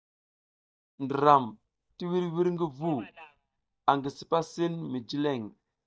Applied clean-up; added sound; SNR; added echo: neural mask model DeepFilterNet 3.